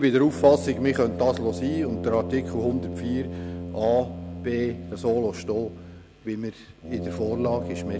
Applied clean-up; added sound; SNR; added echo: none; Brass instrument; 8 dB; none.